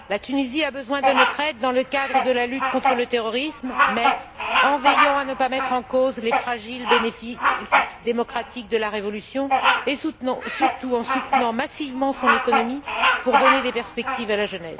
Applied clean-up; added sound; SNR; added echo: none; Bird vocalization, bird call, bird song; -1 dB; none.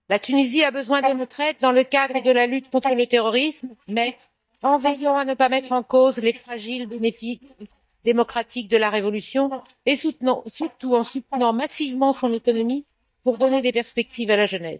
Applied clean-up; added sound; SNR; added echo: neural mask model DeepFilterNet 3.